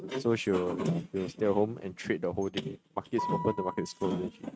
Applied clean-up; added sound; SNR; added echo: neural mask model RNNoise.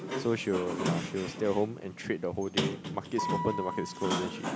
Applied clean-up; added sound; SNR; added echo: none; Sliding door; 2 dB; none.